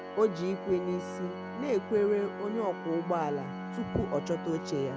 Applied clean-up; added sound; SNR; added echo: none; Organ; 8 dB; none.